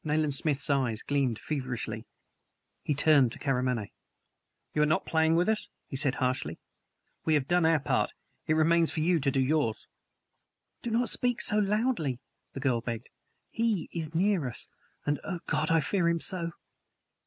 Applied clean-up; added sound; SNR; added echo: none; none; none; none.